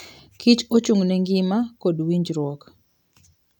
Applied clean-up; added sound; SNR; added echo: none; none; none; none.